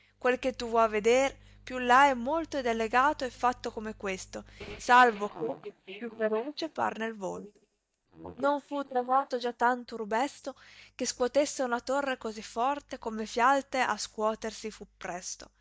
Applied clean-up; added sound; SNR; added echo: neural mask model DeepFilterNet 3.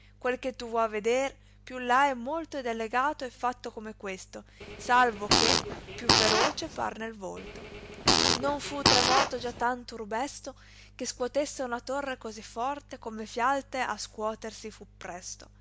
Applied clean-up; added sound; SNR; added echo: none; Fart; -4 dB; none.